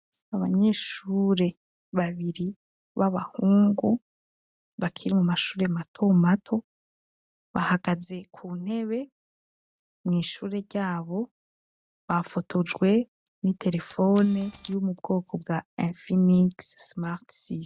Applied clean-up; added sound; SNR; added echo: neural mask model RNNoise.